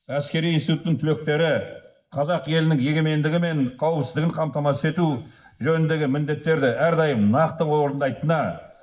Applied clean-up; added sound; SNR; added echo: neural mask model Resemble Enhance denoiser.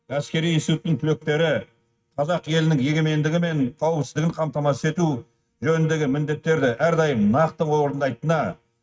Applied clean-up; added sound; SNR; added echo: neural mask model RNNoise.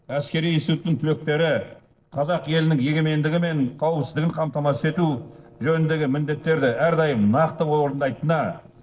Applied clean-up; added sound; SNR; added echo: neural separator model SepFormer DNS4.